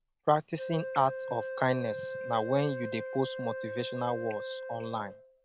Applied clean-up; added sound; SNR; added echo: none; Wind instrument, woodwind instrument; 7 dB; none.